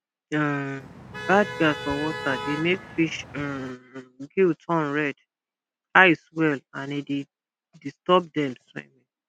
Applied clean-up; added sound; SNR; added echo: none; Motor vehicle (road); 9 dB; none.